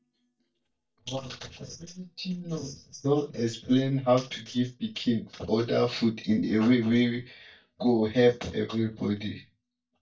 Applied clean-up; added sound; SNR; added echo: neural mask model DeepFilterNet 3.